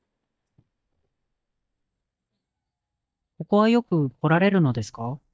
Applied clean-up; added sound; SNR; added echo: neural mask model DeepFilterNet 3.